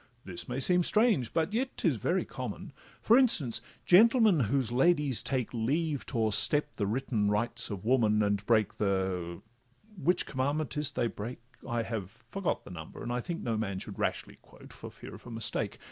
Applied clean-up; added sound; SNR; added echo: none; none; none; none.